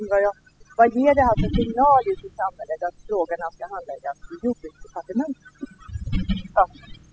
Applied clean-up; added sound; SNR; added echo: classical method spectral subtraction.